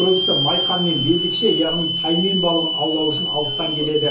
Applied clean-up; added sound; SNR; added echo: none; Hiss / Alarm; 1 dB; reverberation time 0.7 s.